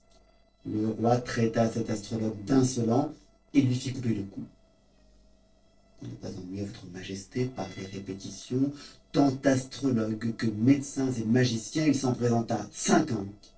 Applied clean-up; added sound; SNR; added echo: neural separator model SepFormer DNS4.